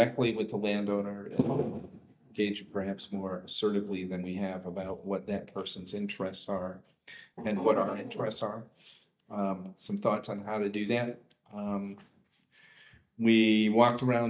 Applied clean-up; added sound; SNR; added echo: neural mask model DeepFilterNet 3.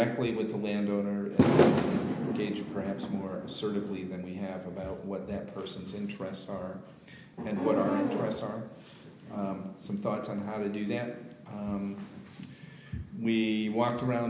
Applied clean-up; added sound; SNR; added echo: none; Fireworks; -4 dB; none.